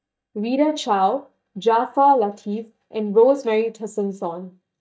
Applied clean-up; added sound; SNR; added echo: neural mask model DeepFilterNet 3.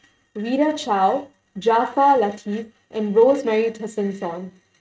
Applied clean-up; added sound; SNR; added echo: neural mask model RNNoise.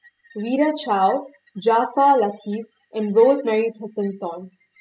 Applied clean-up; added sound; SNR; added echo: classical method spectral subtraction.